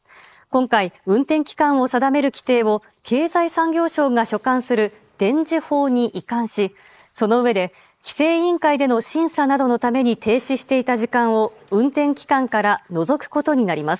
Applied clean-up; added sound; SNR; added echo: neural mask model Resemble Enhance denoiser.